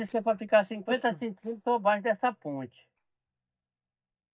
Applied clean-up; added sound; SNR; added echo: neural mask model DeepFilterNet 3.